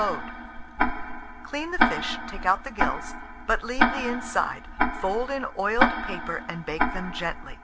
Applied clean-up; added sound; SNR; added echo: none; Tick-tock; -2 dB; none.